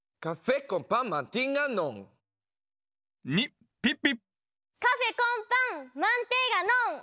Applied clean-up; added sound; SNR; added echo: none; none; none; none.